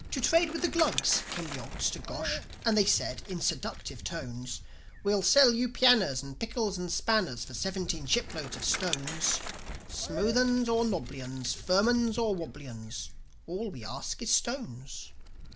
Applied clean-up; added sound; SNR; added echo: none; Bicycle; 12 dB; none.